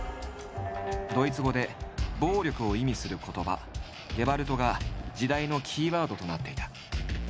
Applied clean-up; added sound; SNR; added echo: none; none; none; none.